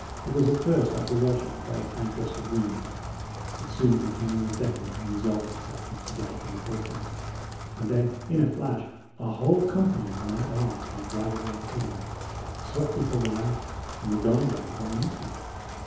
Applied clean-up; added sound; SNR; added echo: none; Rain; 7 dB; reverberation time 1.0 s.